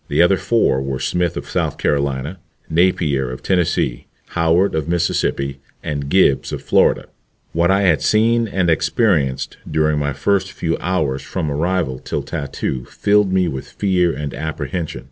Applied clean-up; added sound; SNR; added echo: none; none; none; none.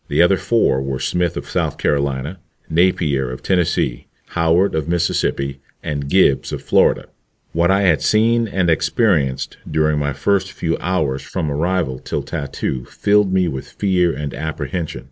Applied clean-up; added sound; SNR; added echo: neural mask model Resemble Enhance denoiser.